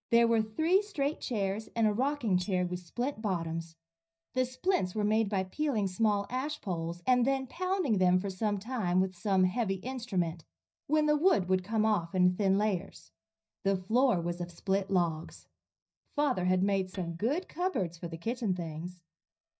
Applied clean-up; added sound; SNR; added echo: neural mask model DeepFilterNet 3.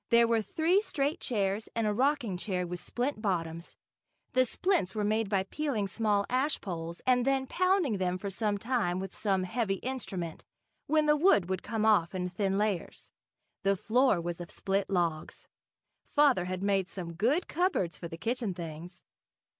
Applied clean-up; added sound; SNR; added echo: none; none; none; none.